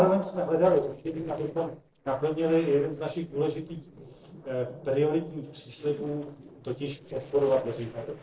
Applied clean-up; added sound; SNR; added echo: neural separator model SepFormer DNS4.